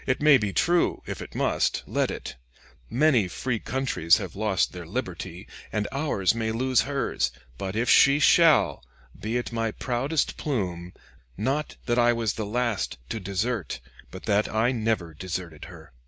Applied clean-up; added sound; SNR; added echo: none; none; none; none.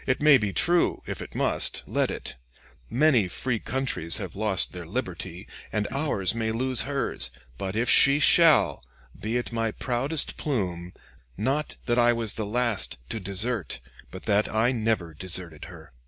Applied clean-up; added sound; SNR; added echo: none; Cough; 14 dB; none.